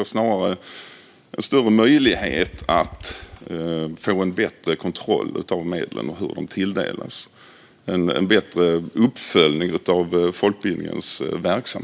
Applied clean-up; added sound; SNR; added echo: none; Motorcycle / Engine; 18 dB; none.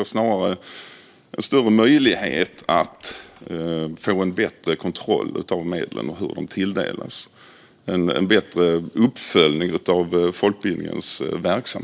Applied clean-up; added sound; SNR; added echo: neural separator model SepFormer DNS4.